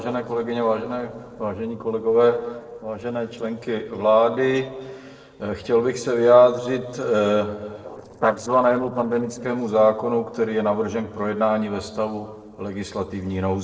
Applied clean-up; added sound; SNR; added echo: neural separator model SepFormer DNS4.